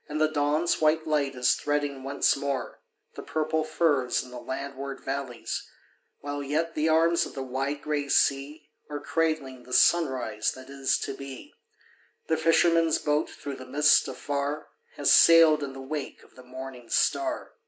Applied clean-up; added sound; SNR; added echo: none; none; none; none.